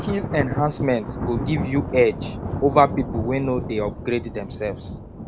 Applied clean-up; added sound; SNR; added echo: none; Thunder; 6 dB; none.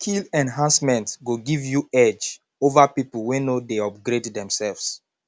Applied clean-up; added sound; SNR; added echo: none; none; none; none.